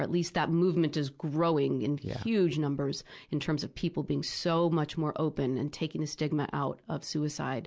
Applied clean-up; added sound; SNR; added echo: none; none; none; none.